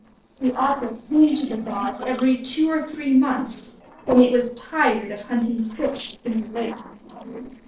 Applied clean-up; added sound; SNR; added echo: neural separator model SepFormer DNS4.